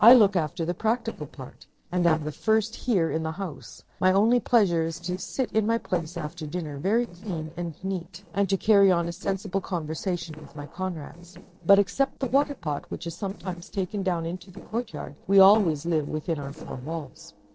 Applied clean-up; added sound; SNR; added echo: neural separator model SepFormer DNS4.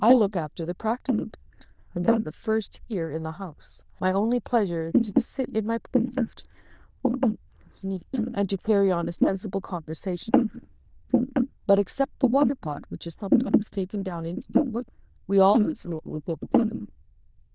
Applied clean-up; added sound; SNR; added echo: neural diffusion model UNIVERSE++.